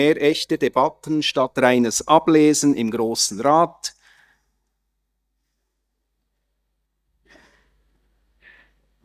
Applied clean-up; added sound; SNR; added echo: neural mask model DeepFilterNet 3.